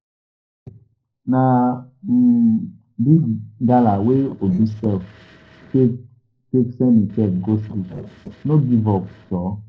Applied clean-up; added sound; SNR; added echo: neural separator model SepFormer DNS4.